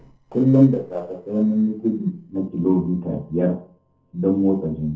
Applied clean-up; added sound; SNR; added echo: neural separator model SepFormer DNS4.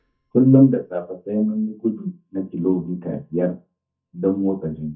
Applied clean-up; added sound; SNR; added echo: neural mask model DeepFilterNet 3.